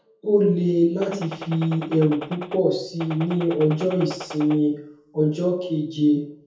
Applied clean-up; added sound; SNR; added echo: none; Gunshot, gunfire; 14 dB; reverberation time 0.6 s.